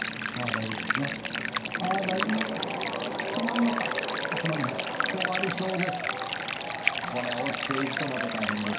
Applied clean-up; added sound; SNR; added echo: none; Stream; 1 dB; reverberation time 0.5 s.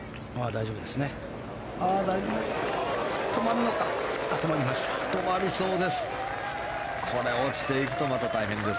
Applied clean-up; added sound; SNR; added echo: none; none; none; none.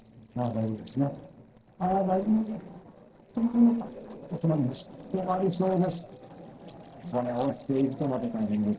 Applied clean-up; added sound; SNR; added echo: neural separator model SepFormer DNS4.